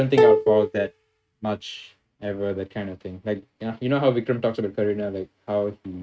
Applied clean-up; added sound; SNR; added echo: neural mask model RNNoise.